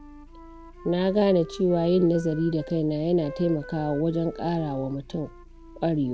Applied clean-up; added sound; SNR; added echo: none; Wind instrument, woodwind instrument + Motor vehicle (road) / Engine; 17 dB; none.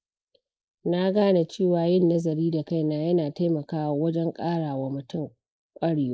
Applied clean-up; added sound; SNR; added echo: neural mask model Resemble Enhance denoiser.